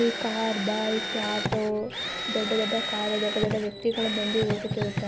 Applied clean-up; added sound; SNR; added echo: none; Drill; 3 dB; none.